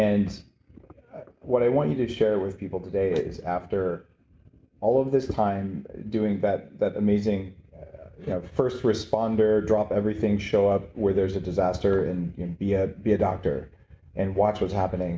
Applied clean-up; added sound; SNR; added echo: none; none; none; none.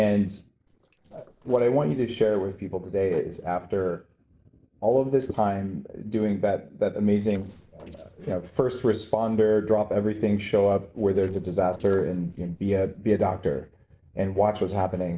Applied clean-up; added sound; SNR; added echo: neural separator model SepFormer DNS4.